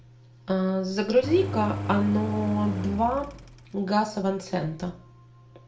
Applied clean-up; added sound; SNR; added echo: none; Engine; 7 dB; reverberation time 0.4 s.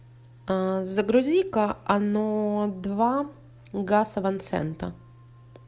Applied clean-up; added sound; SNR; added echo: none; none; none; none.